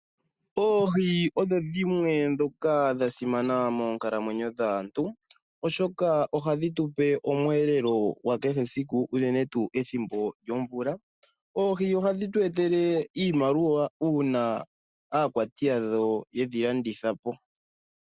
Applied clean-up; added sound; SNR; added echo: none; none; none; none.